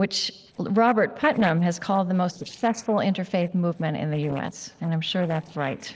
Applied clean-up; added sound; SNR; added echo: neural separator model SepFormer DNS4.